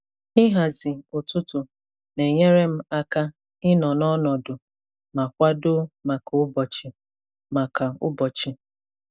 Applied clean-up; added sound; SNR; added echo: none; none; none; none.